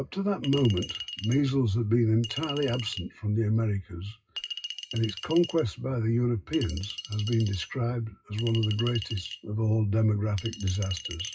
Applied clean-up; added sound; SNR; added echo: classical method WPE with log-MMSE.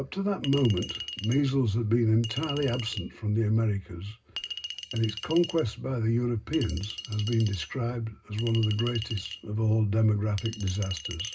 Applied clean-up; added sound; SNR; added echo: none; Chink, clink; 13 dB; reverberation time 0.2 s.